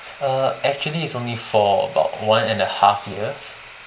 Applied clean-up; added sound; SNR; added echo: none; none; none; none.